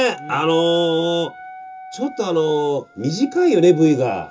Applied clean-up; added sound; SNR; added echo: none; Wind instrument, woodwind instrument; 19 dB; reverberation time 0.2 s.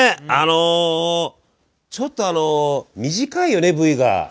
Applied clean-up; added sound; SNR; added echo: none; none; none; none.